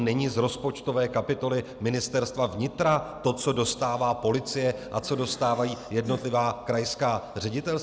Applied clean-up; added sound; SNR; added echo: none; Breathing; 16 dB; none.